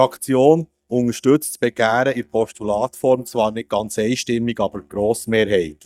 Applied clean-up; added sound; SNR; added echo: neural mask model DeepFilterNet 3.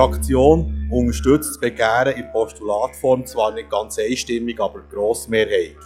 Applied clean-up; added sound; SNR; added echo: classical method log-MMSE.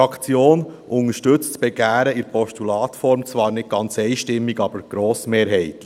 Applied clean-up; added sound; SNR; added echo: none; none; none; none.